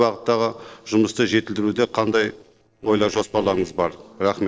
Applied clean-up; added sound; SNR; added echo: neural separator model SepFormer DNS4.